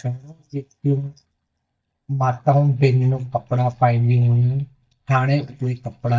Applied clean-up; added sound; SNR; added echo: neural mask model DeepFilterNet 3.